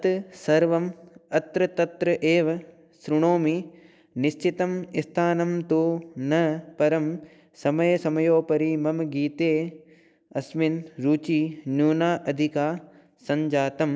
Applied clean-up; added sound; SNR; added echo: none; none; none; none.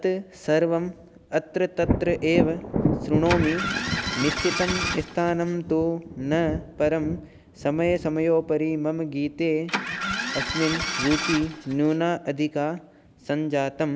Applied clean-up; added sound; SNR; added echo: none; Thunder + Engine starting; 5 dB; none.